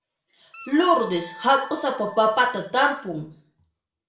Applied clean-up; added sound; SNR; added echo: none; Wind instrument, woodwind instrument; 19 dB; reverberation time 0.4 s.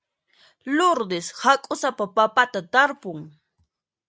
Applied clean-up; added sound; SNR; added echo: none; none; none; none.